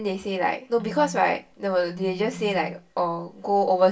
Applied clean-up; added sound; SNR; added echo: none; Telephone; 14 dB; reverberation time 0.2 s.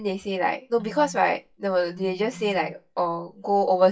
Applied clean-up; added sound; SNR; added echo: classical method WPE with log-MMSE.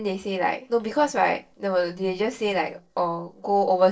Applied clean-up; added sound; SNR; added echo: neural separator model SepFormer DNS4.